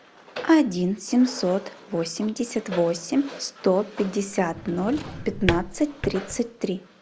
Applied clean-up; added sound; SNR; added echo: none; Drawer open or close; 9 dB; none.